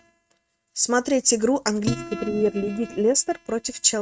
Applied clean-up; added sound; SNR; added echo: neural mask model RNNoise.